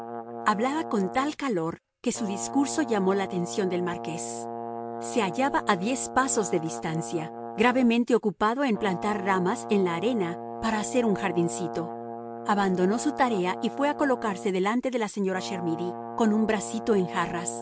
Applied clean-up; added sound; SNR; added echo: none; Brass instrument; 10 dB; none.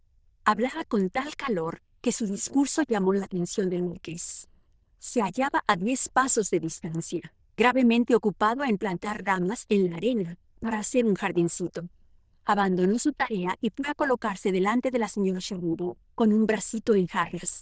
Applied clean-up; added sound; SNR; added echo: neural diffusion model UNIVERSE++.